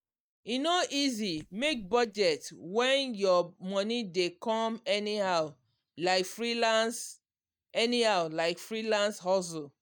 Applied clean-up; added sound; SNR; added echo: neural mask model DeepFilterNet 3.